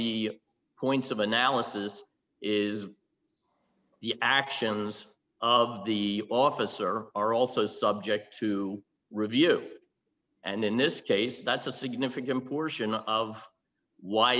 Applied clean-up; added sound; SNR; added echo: none; none; none; none.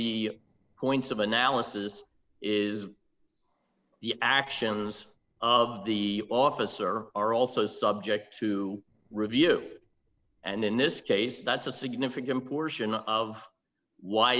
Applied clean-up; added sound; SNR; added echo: neural separator model SepFormer DNS4.